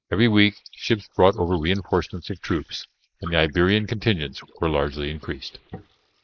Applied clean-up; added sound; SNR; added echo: neural mask model Resemble Enhance denoiser.